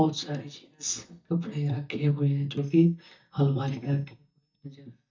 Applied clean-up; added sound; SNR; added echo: neural mask model DeepFilterNet 3.